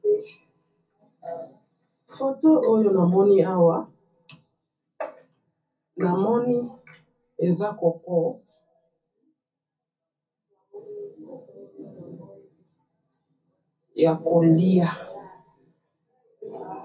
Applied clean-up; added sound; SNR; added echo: none; none; none; reverberation time 0.3 s.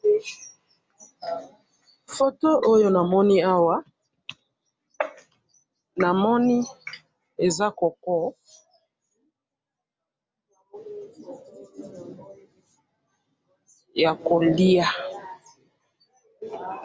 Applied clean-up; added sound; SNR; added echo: none; none; none; none.